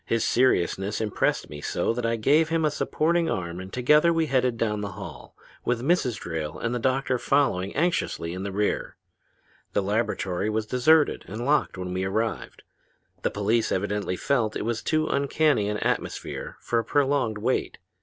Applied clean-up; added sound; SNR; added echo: none; none; none; none.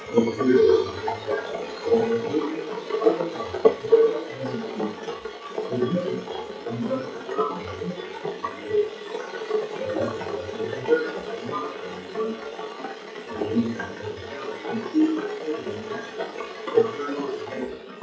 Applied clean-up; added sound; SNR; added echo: classical method WPE with log-MMSE.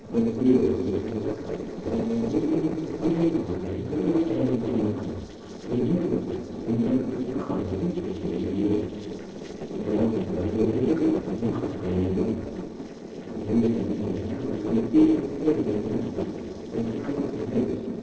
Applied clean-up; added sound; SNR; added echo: neural separator model SepFormer DNS4.